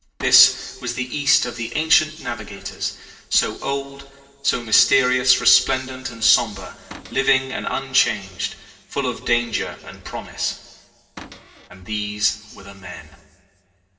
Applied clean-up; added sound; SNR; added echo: none; Cupboard open or close / Door; 16 dB; reverberation time 2.7 s.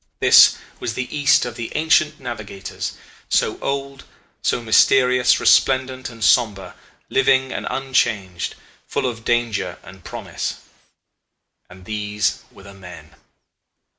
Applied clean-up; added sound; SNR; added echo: none; none; none; none.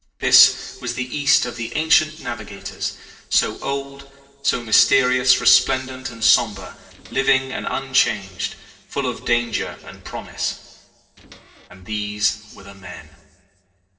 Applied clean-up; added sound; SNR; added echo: neural separator model SepFormer DNS4.